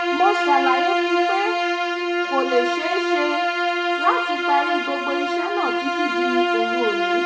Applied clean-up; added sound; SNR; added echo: none; Bowed string instrument; -4 dB; reverberation time 0.6 s.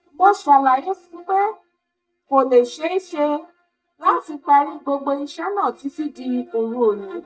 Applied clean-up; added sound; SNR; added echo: neural mask model DeepFilterNet 3.